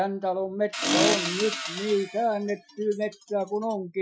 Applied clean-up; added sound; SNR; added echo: classical method Wiener filter.